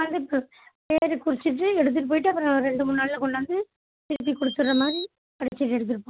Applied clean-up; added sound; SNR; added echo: none; Bird vocalization, bird call, bird song; 9 dB; none.